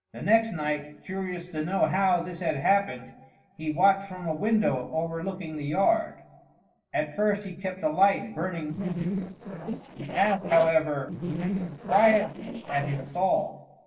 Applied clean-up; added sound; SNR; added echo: neural separator model SepFormer DNS4.